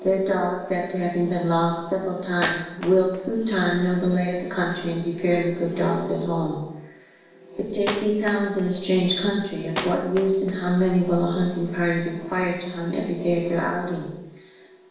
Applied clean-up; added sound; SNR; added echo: none; Wood; 12 dB; reverberation time 0.9 s.